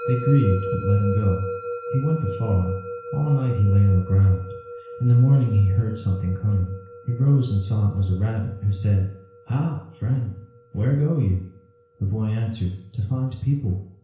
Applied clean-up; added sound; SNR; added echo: none; Musical instrument; 13 dB; reverberation time 0.5 s.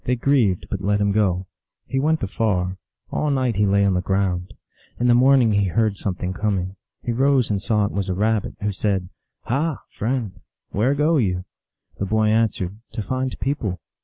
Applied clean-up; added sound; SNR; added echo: none; none; none; none.